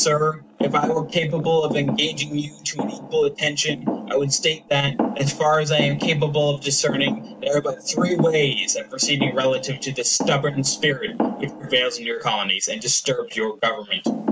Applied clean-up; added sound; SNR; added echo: none; Thump, thud; 8 dB; none.